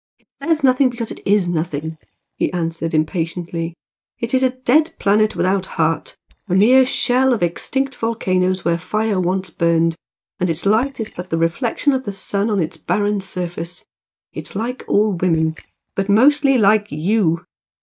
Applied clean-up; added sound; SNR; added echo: neural mask model DeepFilterNet 3.